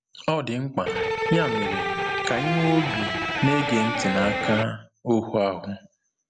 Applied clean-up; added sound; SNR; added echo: none; Electric guitar; 0 dB; none.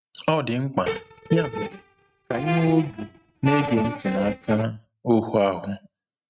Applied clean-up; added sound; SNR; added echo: neural mask model RNNoise.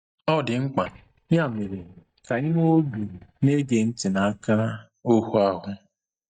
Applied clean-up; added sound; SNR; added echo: neural mask model DeepFilterNet 3.